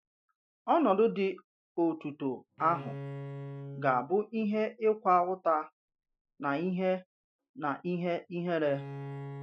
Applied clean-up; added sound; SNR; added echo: classical method Wiener filter.